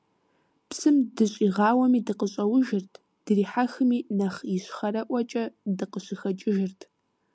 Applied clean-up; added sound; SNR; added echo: none; none; none; none.